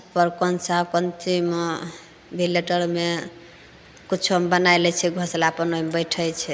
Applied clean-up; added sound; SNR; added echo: none; none; none; none.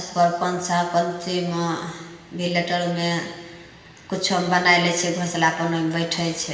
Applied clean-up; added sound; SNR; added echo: none; none; none; reverberation time 1.4 s.